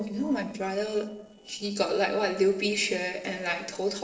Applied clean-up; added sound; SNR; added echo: neural separator model SepFormer DNS4.